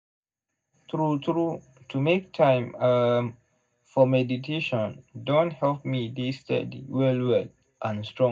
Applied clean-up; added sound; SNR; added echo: none; none; none; reverberation time 0.3 s.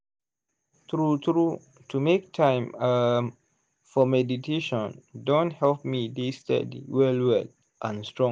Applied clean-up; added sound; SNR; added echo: none; none; none; none.